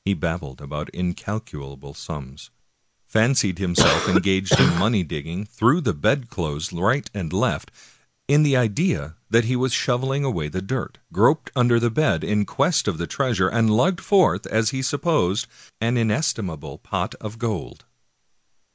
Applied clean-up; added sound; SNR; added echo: none; Cough; -1 dB; none.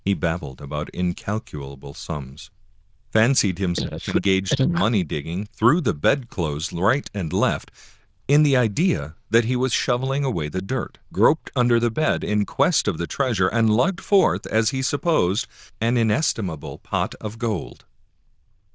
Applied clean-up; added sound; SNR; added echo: neural diffusion model UNIVERSE++.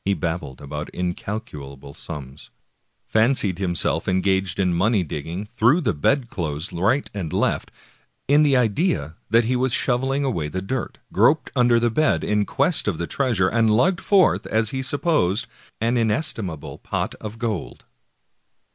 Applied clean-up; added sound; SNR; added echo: none; none; none; none.